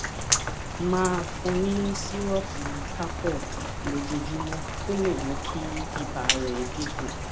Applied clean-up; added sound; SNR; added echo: none; Rain; 0 dB; none.